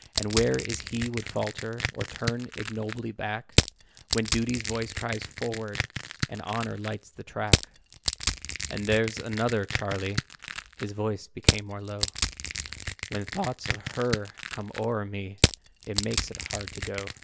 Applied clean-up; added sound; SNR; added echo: none; Crushing; 0 dB; none.